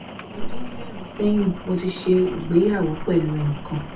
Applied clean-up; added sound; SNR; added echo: none; Rain; 14 dB; reverberation time 0.2 s.